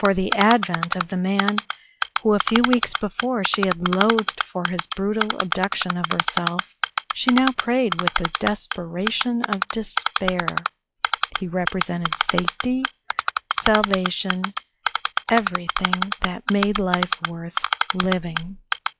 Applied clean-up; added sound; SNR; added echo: classical method log-MMSE.